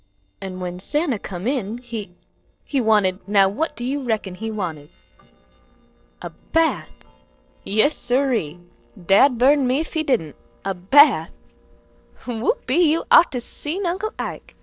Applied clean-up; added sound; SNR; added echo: neural separator model SepFormer DNS4.